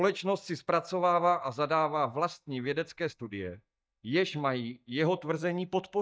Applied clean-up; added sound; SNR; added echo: neural mask model DeepFilterNet 3.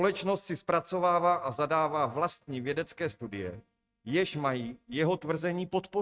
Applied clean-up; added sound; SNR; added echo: neural mask model RNNoise.